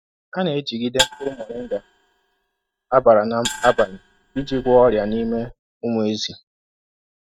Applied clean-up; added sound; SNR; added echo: neural mask model RNNoise.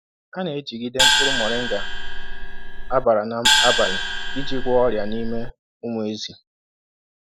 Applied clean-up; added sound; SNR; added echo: none; Gong; -5 dB; none.